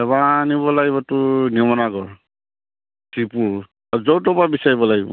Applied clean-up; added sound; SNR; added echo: none; none; none; none.